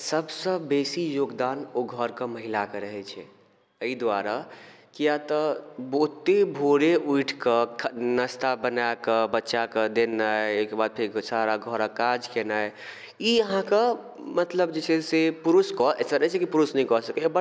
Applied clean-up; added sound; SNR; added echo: none; none; none; none.